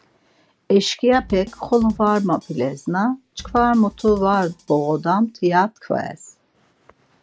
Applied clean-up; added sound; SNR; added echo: none; Bass drum / Snare drum; 20 dB; none.